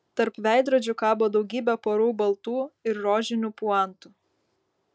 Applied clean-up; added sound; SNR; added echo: none; none; none; none.